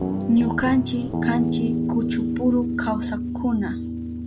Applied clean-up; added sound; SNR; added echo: none; Guitar; 1 dB; none.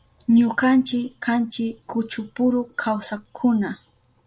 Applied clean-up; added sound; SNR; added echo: none; none; none; none.